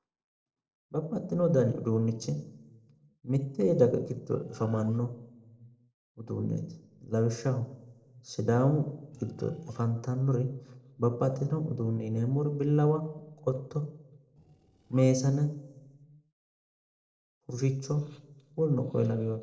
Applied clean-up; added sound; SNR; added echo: neural separator model SepFormer DNS4.